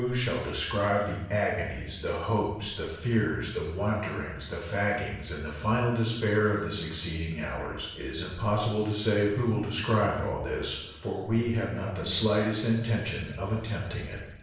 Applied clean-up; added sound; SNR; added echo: none; none; none; reverberation time 0.9 s.